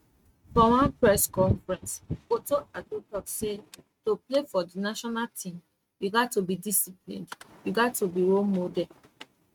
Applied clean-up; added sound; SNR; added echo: neural mask model RNNoise.